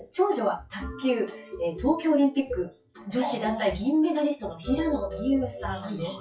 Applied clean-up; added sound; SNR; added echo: classical method WPE with log-MMSE.